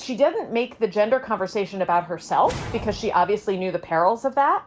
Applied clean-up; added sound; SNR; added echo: none; Whoosh, swoosh, swish; 15 dB; none.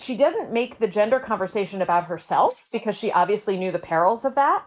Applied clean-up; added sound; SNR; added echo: neural mask model Resemble Enhance denoiser.